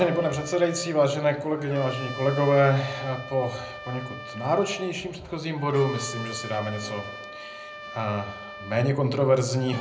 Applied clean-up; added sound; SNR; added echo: none; Trumpet; 14 dB; reverberation time 0.5 s.